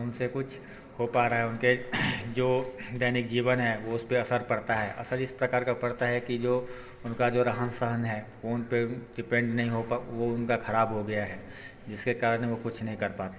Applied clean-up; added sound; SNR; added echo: none; Walk, footsteps; 18 dB; reverberation time 1.6 s.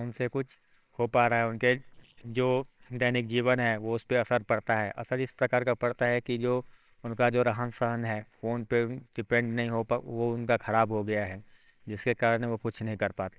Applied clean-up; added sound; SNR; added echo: neural separator model SepFormer WHAMR!.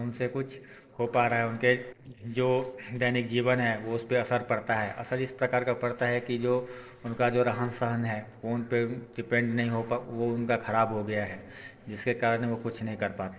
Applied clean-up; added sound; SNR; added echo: neural separator model SepFormer DNS4.